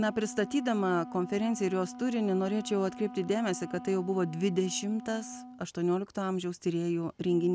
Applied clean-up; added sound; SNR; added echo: none; Wind instrument, woodwind instrument; 15 dB; none.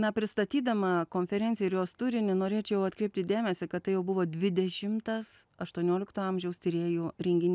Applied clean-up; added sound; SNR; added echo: none; none; none; none.